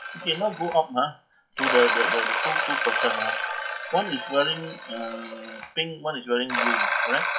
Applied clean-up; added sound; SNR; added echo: classical method WPE with log-MMSE.